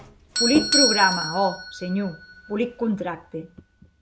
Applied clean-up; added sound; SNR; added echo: none; Doorbell; 2 dB; none.